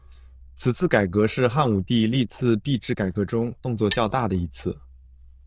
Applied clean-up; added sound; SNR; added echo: neural diffusion model UNIVERSE++.